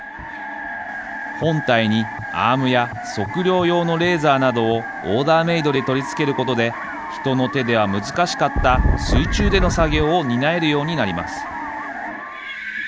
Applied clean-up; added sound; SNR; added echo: none; Wind; -1 dB; none.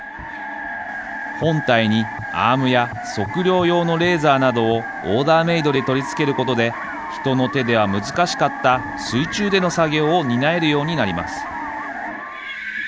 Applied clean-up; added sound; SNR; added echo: none; none; none; none.